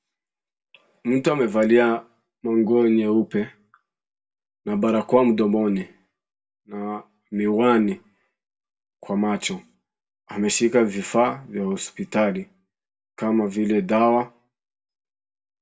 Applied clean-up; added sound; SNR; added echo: none; none; none; reverberation time 0.2 s.